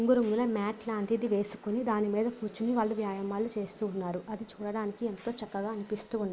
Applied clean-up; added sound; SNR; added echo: neural mask model Resemble Enhance denoiser.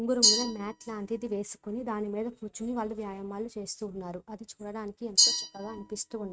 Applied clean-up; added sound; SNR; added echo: neural mask model RNNoise.